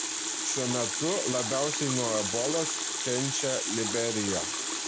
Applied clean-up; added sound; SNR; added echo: none; Water tap, faucet; 0 dB; none.